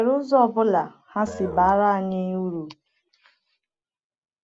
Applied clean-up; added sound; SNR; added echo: none; Musical instrument; 17 dB; none.